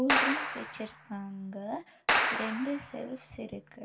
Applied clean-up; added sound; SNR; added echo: none; Clapping; -4 dB; reverberation time 0.2 s.